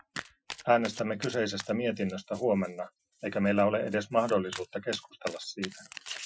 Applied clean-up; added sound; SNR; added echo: classical method Wiener filter.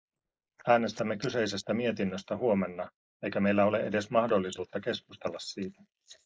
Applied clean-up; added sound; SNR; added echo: neural mask model Resemble Enhance denoiser.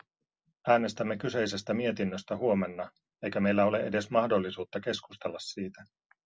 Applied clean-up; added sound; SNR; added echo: none; none; none; none.